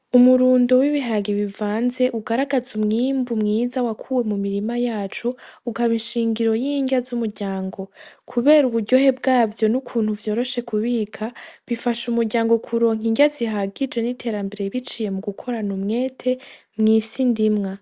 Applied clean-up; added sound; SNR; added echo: none; none; none; none.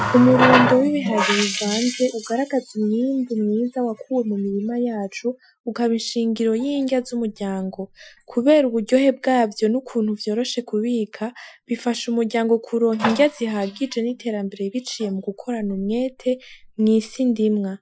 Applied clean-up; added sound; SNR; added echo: classical method Wiener filter.